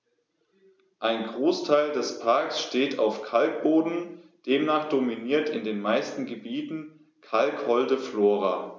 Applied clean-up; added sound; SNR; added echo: none; none; none; none.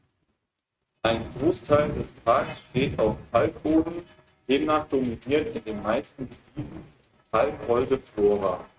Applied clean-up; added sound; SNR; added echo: neural mask model RNNoise.